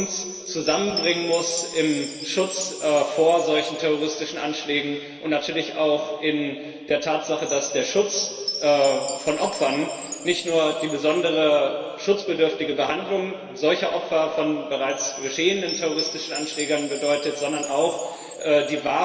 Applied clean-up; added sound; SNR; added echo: none; Chime; 14 dB; reverberation time 2.4 s.